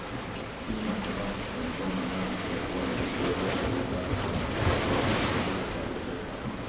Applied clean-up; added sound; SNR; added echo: none; Waves, surf; -5 dB; reverberation time 1.1 s.